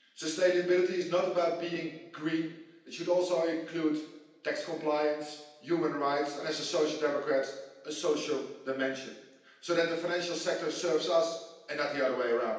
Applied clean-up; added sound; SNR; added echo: none; none; none; reverberation time 0.9 s.